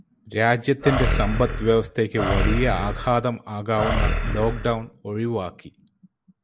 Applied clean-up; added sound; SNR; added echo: none; Animal; 0 dB; none.